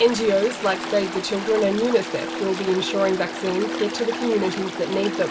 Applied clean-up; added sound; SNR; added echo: none; Stream; 10 dB; reverberation time 2.8 s.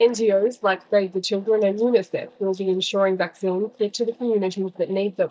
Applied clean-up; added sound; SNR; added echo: neural mask model DeepFilterNet 3.